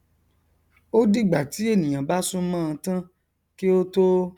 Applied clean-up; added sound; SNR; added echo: none; none; none; none.